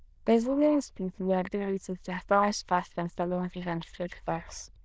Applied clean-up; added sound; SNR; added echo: neural diffusion model UNIVERSE++.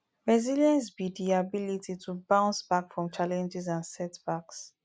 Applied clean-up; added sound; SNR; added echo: none; none; none; none.